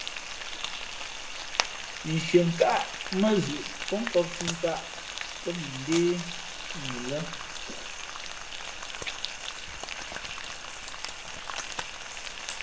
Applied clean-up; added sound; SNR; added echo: none; Frying (food); 4 dB; reverberation time 0.5 s.